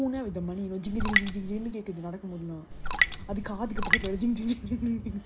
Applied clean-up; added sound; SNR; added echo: none; Raindrop; -3 dB; none.